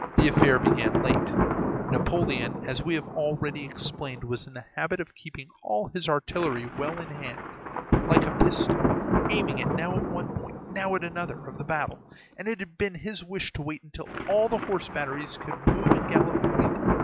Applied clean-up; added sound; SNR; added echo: none; Thunder; -2 dB; none.